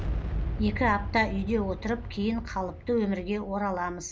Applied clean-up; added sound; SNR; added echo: none; Boom; 5 dB; none.